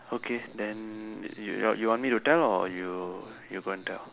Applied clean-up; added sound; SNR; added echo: none; none; none; none.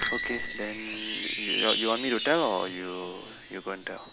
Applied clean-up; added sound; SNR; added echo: none; Bicycle bell + Wind chime; 3 dB; none.